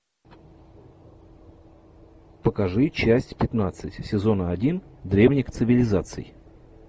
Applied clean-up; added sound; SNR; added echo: none; none; none; none.